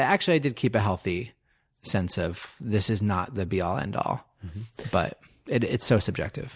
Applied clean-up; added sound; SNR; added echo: none; none; none; none.